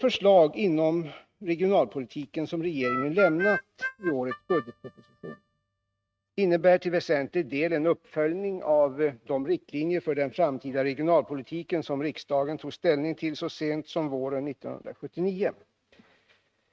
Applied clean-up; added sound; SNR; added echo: neural mask model RNNoise.